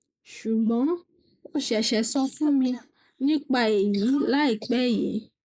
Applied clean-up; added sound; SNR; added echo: neural mask model Resemble Enhance denoiser.